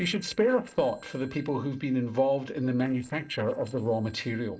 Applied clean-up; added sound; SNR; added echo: neural separator model SepFormer DNS4.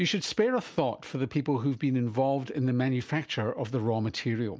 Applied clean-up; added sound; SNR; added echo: none; none; none; none.